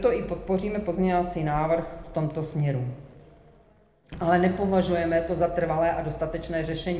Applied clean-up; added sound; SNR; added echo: none; Explosion; 16 dB; reverberation time 0.7 s.